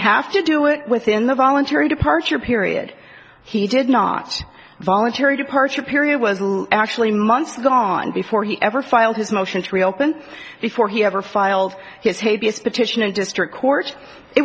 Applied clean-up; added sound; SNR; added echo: none; none; none; none.